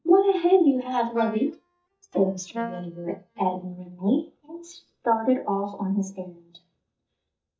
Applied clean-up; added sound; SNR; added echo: neural mask model DeepFilterNet 3.